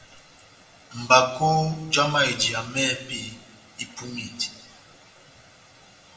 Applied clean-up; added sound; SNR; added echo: none; none; none; reverberation time 1.0 s.